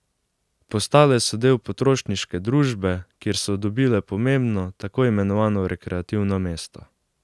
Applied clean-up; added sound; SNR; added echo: none; none; none; none.